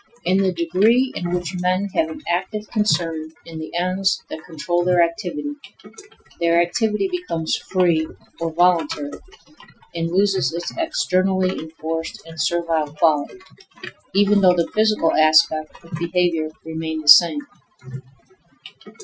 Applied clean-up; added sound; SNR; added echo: classical method Wiener filter.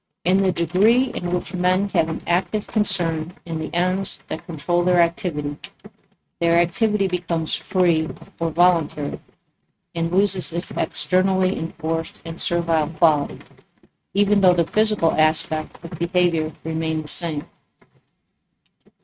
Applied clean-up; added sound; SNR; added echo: neural mask model RNNoise.